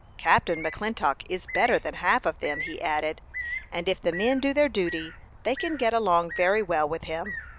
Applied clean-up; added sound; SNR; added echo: none; Bird; 12 dB; none.